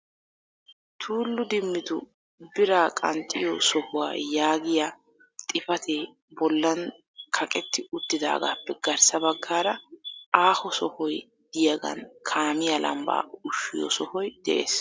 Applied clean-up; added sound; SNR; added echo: none; none; none; none.